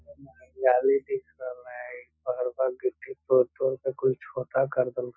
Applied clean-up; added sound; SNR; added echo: classical method Wiener filter.